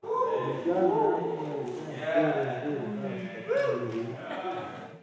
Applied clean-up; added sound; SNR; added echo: none; Cheering; -4 dB; reverberation time 0.6 s.